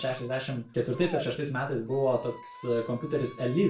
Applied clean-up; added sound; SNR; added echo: none; Squeak; 17 dB; reverberation time 0.3 s.